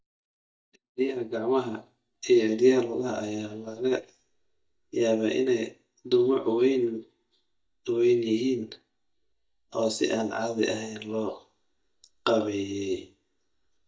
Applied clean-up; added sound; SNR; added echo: neural mask model DeepFilterNet 3.